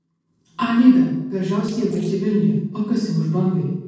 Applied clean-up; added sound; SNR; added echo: neural separator model SepFormer DNS4.